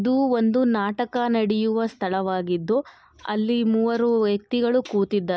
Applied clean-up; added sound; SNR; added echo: none; none; none; none.